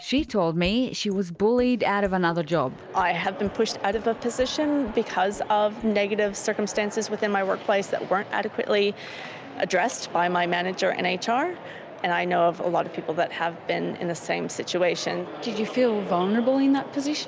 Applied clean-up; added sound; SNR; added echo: none; none; none; none.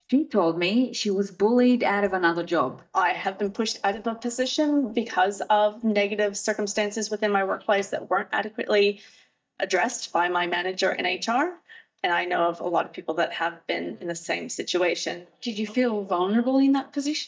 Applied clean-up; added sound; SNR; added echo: neural mask model DeepFilterNet 3.